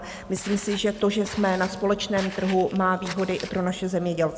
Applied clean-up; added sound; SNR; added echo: none; Walk, footsteps; 16 dB; none.